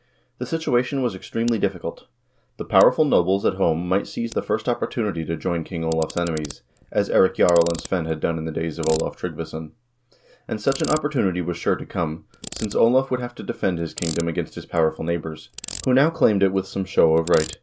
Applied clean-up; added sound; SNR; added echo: none; Ratchet, pawl; 18 dB; none.